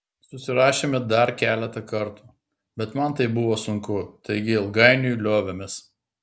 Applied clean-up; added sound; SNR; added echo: none; none; none; none.